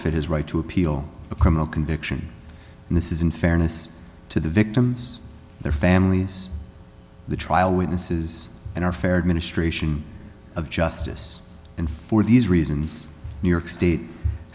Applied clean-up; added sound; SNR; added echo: none; none; none; none.